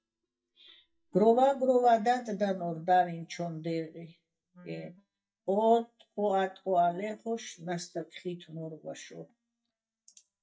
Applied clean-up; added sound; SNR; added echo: neural mask model DeepFilterNet 3.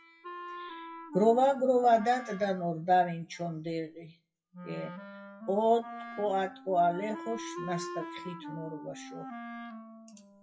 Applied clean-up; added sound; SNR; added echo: classical method WPE with log-MMSE.